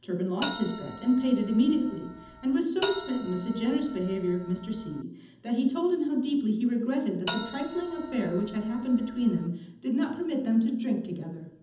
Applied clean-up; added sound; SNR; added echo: none; Bell; 7 dB; reverberation time 0.8 s.